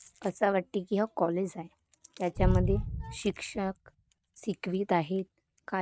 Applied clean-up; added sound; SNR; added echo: neural mask model RNNoise.